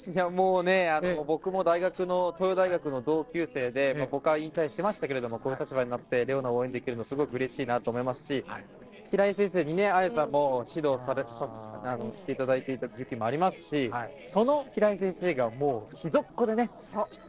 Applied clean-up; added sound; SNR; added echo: neural separator model SepFormer DNS4.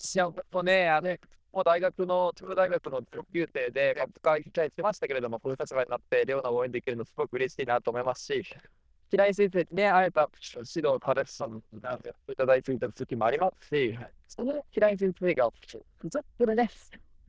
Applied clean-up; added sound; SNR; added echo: neural diffusion model UNIVERSE++.